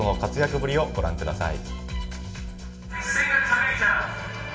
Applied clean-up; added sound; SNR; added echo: none; Harp; 14 dB; reverberation time 0.6 s.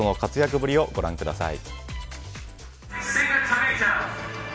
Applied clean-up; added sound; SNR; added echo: none; none; none; none.